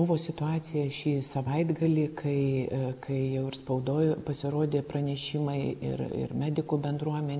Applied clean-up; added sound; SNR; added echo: none; none; none; none.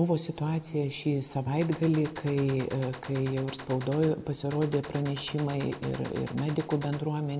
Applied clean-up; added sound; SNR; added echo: none; Gunshot, gunfire; 15 dB; none.